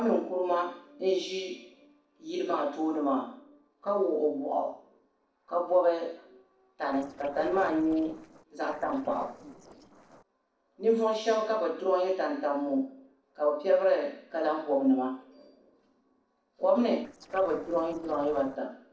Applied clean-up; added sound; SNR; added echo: neural separator model SepFormer DNS4.